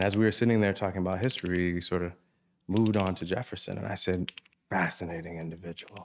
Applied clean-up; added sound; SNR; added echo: neural mask model RNNoise.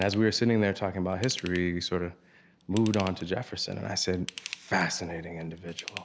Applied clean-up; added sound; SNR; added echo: none; Ratchet, pawl / Tools; 16 dB; none.